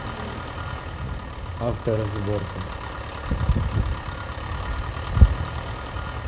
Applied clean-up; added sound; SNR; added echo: none; Engine; 8 dB; none.